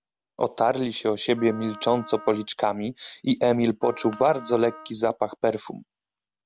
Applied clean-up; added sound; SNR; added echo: none; Wind instrument, woodwind instrument; 19 dB; none.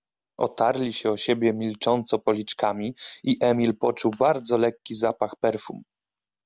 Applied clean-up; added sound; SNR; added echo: none; none; none; none.